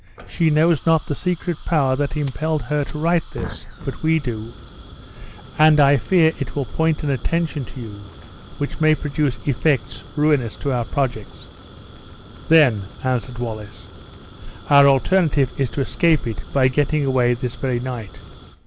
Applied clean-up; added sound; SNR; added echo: none; Fire; 18 dB; none.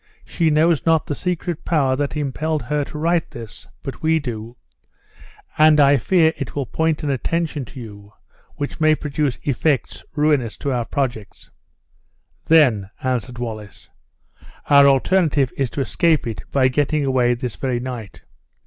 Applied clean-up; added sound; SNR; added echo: none; none; none; none.